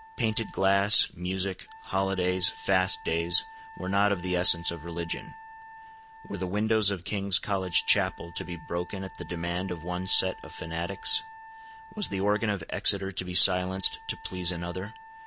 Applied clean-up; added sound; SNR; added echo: none; Wind instrument, woodwind instrument; 17 dB; none.